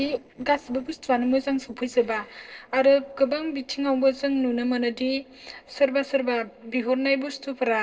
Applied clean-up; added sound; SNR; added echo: neural separator model SepFormer DNS4.